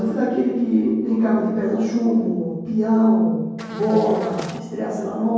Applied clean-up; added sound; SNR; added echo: none; Buzz; 15 dB; reverberation time 1.3 s.